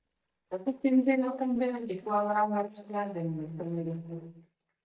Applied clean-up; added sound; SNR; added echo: neural mask model DeepFilterNet 3.